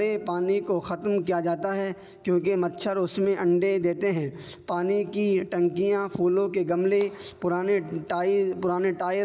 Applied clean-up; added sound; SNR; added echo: none; none; none; none.